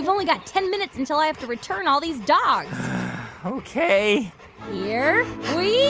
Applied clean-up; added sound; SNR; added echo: none; none; none; none.